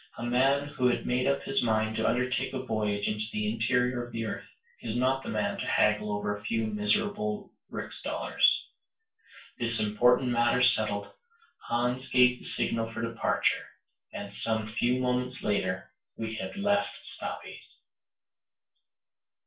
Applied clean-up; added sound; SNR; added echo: none; none; none; reverberation time 0.2 s.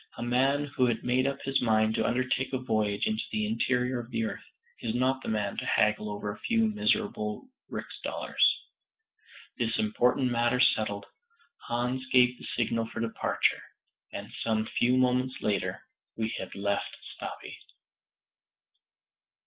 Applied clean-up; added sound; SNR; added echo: none; none; none; none.